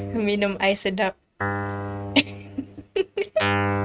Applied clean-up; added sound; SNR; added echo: neural mask model RNNoise.